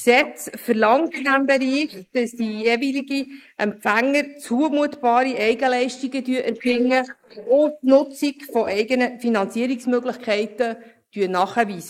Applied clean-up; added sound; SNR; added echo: neural mask model Resemble Enhance denoiser.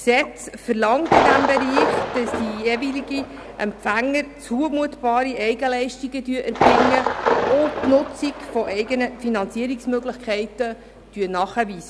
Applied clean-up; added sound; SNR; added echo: none; Thunder; 2 dB; none.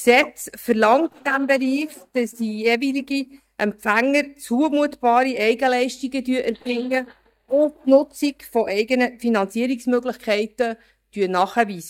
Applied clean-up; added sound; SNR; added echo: neural mask model DeepFilterNet 3.